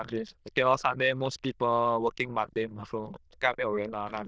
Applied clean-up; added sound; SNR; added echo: neural diffusion model UNIVERSE++.